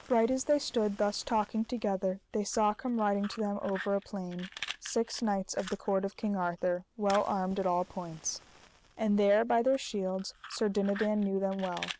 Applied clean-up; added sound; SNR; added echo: none; Fire; 18 dB; none.